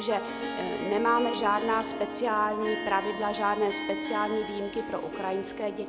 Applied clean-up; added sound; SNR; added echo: none; Harp; 6 dB; none.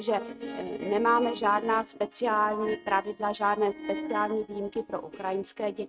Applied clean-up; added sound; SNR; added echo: neural mask model RNNoise.